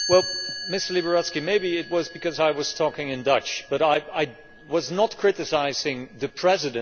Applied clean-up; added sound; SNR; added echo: none; Chime; 13 dB; none.